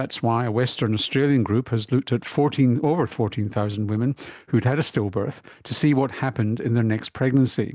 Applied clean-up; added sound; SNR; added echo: none; none; none; none.